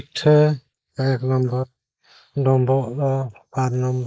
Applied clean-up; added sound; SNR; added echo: neural mask model Resemble Enhance denoiser.